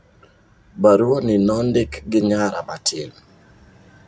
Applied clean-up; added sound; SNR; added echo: none; none; none; none.